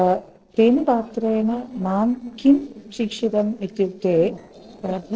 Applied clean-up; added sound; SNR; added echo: neural separator model SepFormer DNS4.